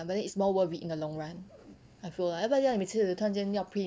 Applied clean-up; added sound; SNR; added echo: none; none; none; none.